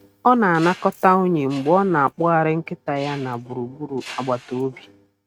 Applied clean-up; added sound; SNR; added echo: neural mask model RNNoise.